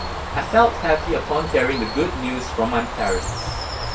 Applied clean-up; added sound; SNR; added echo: none; Bird; 5 dB; reverberation time 0.2 s.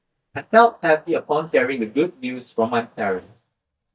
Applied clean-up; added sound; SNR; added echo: neural mask model DeepFilterNet 3.